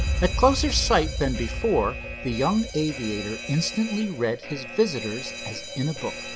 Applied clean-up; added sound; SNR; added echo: none; Alarm; 5 dB; none.